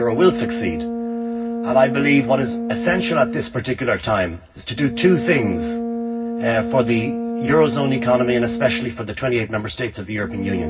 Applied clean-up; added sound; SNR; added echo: none; Brass instrument; 5 dB; reverberation time 0.4 s.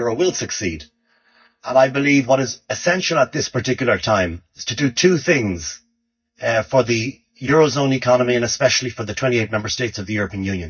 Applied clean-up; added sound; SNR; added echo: neural mask model DeepFilterNet 3.